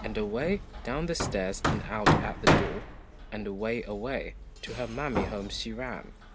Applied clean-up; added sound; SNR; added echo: none; Hammer; -2 dB; none.